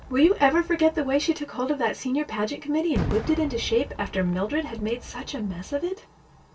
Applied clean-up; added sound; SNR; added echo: none; Fireworks; 13 dB; reverberation time 0.1 s.